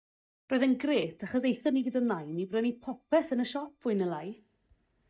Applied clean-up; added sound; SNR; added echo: neural mask model DeepFilterNet 3.